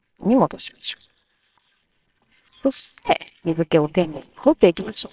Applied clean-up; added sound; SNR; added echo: neural separator model SepFormer WHAMR!.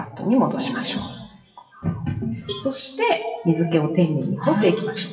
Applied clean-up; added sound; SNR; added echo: classical method WPE with log-MMSE.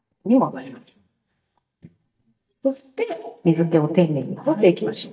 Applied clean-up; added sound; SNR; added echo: neural mask model DeepFilterNet 3.